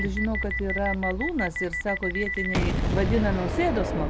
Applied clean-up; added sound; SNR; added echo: none; Boom; 1 dB; none.